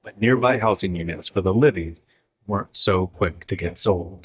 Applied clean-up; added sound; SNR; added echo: neural mask model DeepFilterNet 3.